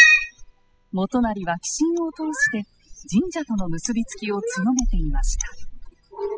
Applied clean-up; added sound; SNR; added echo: classical method spectral subtraction.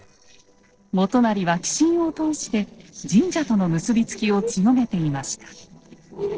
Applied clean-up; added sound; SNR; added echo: neural separator model SepFormer DNS4.